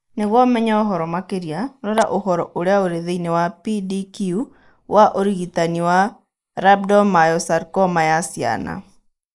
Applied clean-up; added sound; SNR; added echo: neural mask model Resemble Enhance denoiser.